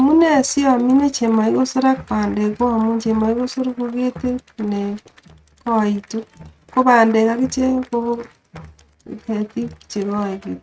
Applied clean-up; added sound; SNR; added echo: neural mask model RNNoise.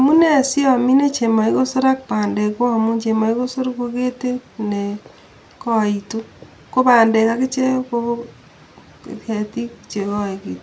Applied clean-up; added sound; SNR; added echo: none; none; none; none.